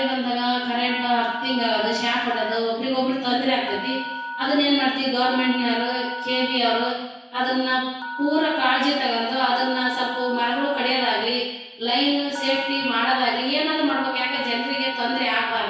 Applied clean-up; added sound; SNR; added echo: none; Telephone; 11 dB; reverberation time 1.1 s.